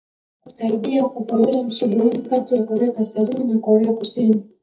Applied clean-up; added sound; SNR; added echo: neural mask model DeepFilterNet 3.